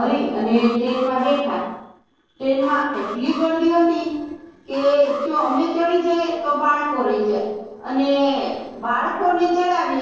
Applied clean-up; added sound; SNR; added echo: neural separator model SepFormer DNS4.